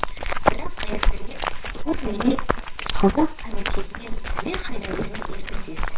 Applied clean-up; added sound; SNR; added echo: neural separator model SepFormer WHAMR!.